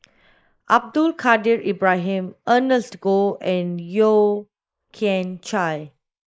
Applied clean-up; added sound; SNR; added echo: neural mask model Resemble Enhance denoiser.